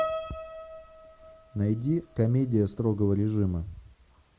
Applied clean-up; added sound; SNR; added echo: none; Piano; 12 dB; none.